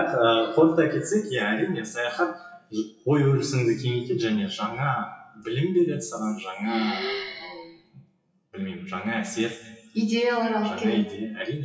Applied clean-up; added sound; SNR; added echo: classical method WPE with log-MMSE.